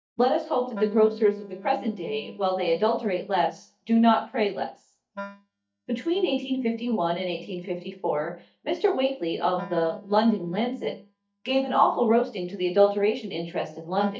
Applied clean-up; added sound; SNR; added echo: neural mask model DeepFilterNet 3.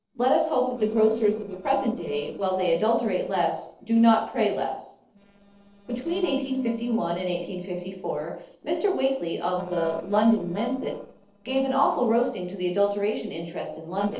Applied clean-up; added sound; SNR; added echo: neural separator model SepFormer DNS4.